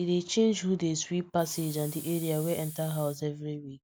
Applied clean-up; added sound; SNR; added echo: none; Hiss; 14 dB; none.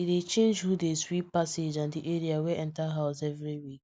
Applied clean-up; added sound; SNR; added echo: none; none; none; none.